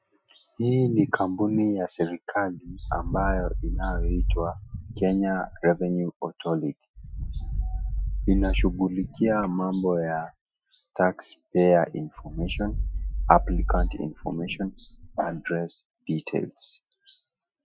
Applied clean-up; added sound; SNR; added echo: classical method Wiener filter.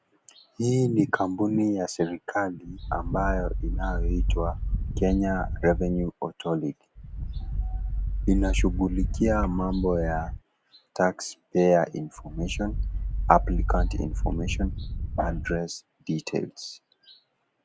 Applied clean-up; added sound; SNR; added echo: none; Thunder / Wind; 0 dB; none.